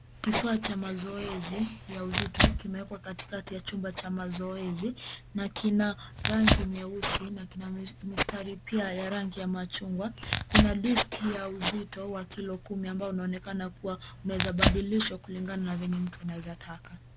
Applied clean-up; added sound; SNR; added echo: none; Tearing; 1 dB; none.